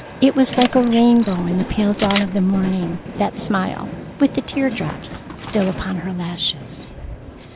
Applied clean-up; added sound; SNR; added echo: none; Train + Camera; 10 dB; none.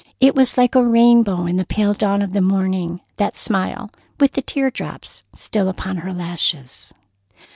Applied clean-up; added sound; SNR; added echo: none; none; none; none.